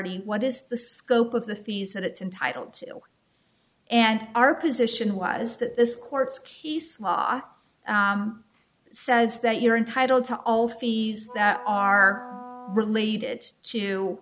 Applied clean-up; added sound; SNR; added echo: none; Wind instrument, woodwind instrument; 17 dB; none.